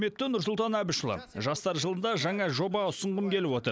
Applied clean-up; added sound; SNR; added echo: none; none; none; none.